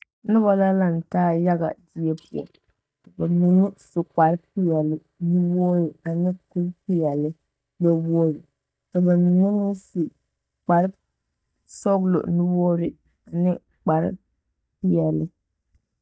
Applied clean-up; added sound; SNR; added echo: neural mask model DeepFilterNet 3.